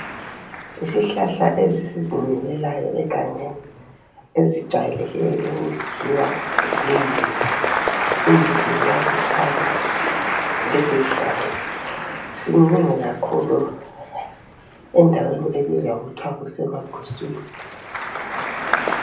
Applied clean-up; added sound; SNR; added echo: none; Applause; 3 dB; reverberation time 0.6 s.